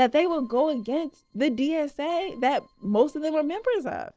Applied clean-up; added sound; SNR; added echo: neural separator model SepFormer DNS4.